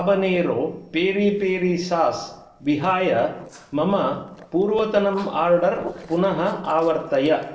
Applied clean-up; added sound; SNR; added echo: neural separator model SepFormer DNS4.